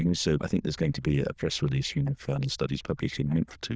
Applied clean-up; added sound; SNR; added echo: neural diffusion model UNIVERSE++.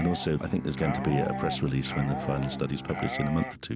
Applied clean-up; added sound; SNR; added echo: none; Bowed string instrument + Dog; 5 dB; none.